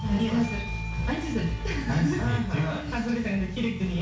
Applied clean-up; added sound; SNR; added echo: none; Bell / Doorbell; 18 dB; reverberation time 0.6 s.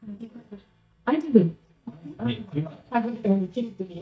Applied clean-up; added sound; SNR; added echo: neural mask model DeepFilterNet 3.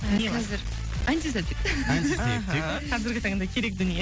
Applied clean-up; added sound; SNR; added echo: none; none; none; none.